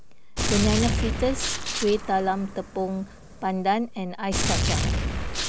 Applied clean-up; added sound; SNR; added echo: none; Gunshot, gunfire; 0 dB; none.